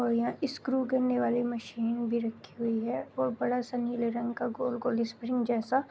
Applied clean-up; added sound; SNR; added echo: none; none; none; none.